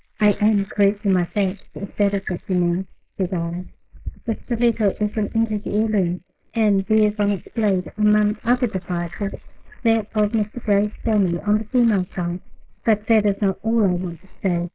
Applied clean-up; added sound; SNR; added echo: neural mask model Resemble Enhance denoiser.